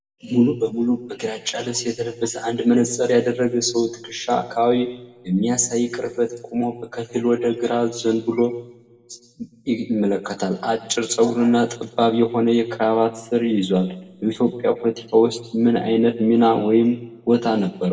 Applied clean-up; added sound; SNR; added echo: none; none; none; reverberation time 0.9 s.